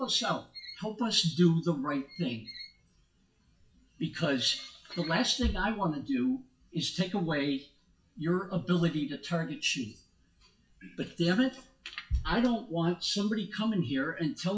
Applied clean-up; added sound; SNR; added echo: classical method WPE with log-MMSE.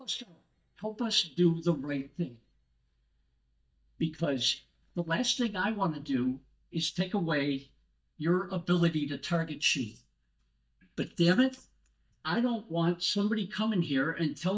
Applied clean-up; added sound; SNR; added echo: neural mask model DeepFilterNet 3.